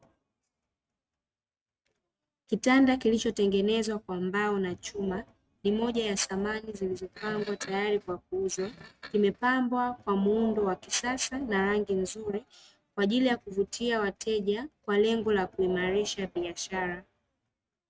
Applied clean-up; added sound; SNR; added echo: neural mask model RNNoise.